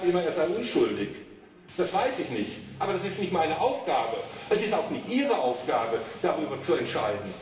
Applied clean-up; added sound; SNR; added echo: none; Guitar; 19 dB; reverberation time 1.1 s.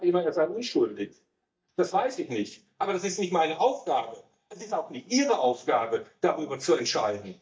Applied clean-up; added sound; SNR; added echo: neural mask model DeepFilterNet 3.